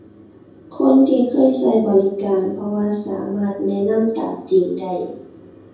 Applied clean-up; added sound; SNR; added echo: none; none; none; reverberation time 0.6 s.